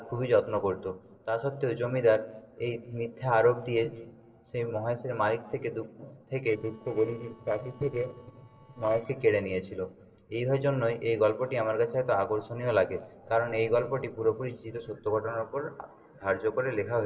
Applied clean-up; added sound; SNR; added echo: neural separator model SepFormer DNS4.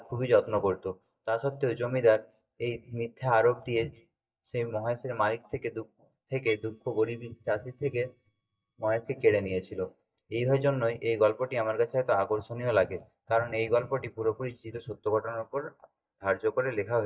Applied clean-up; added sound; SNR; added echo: neural mask model DeepFilterNet 3.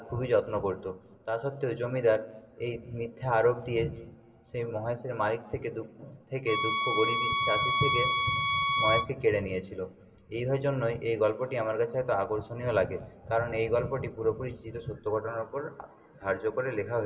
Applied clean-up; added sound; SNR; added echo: none; Bowed string instrument; -3 dB; reverberation time 1.7 s.